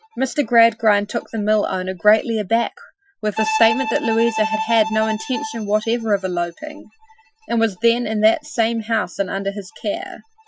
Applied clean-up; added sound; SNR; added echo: classical method Wiener filter.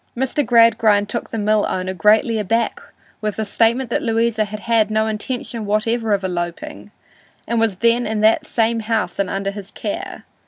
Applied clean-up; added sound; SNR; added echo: none; none; none; none.